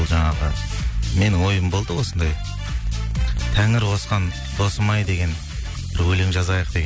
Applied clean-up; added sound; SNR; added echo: none; none; none; none.